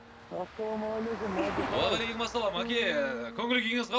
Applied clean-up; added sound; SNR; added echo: none; Bass guitar + Vehicle; 9 dB; none.